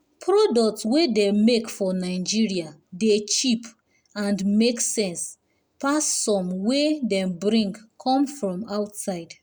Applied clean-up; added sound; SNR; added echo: none; none; none; none.